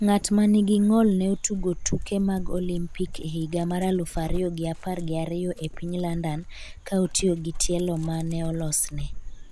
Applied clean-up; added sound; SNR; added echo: none; Dog; 8 dB; none.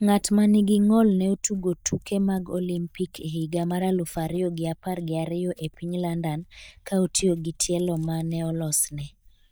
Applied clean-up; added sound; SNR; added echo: neural mask model DeepFilterNet 3.